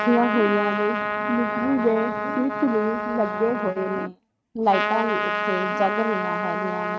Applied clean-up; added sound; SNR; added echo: neural mask model RNNoise.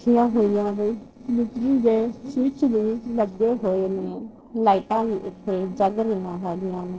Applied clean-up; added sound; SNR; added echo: neural separator model SepFormer DNS4.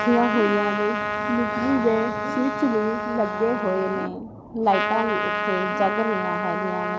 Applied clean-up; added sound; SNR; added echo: none; Trumpet; 2 dB; none.